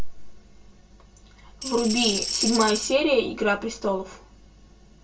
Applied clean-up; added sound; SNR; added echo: none; Tambourine; 3 dB; reverberation time 0.1 s.